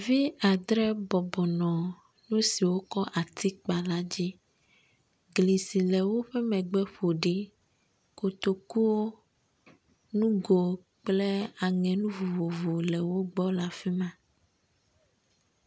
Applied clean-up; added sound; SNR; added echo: none; none; none; none.